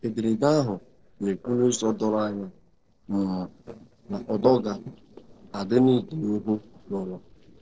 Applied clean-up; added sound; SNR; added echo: neural separator model SepFormer DNS4.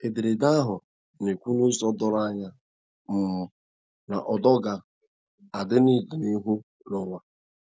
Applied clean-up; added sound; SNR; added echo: none; none; none; none.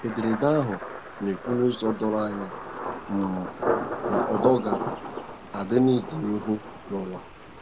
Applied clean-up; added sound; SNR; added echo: none; Thunder; 5 dB; none.